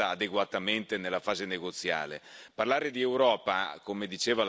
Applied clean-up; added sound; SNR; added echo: none; none; none; none.